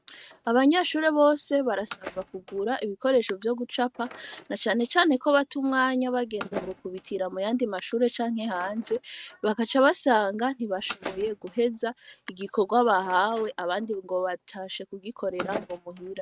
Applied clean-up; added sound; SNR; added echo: neural mask model RNNoise.